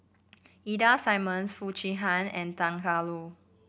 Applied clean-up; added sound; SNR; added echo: none; none; none; none.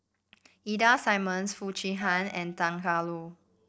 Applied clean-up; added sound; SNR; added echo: neural separator model SepFormer DNS4.